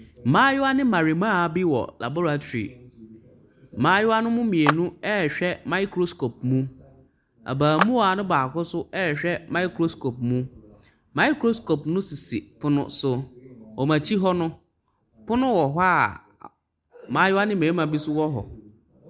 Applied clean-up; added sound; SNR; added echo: none; Clapping; 7 dB; none.